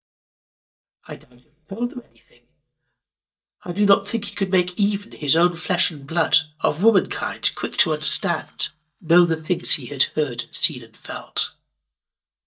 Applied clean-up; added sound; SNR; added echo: neural mask model DeepFilterNet 3.